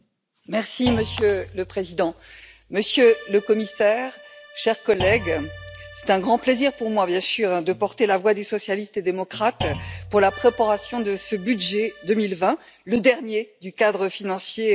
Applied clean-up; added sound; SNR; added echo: none; Thump, thud + Accordion; 14 dB; none.